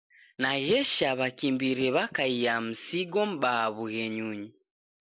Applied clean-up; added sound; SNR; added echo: none; none; none; none.